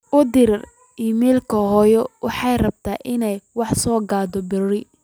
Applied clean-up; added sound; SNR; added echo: none; none; none; none.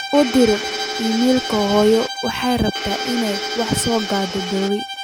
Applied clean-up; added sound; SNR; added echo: none; Bowed string instrument + Domestic sounds, home sounds; 6 dB; none.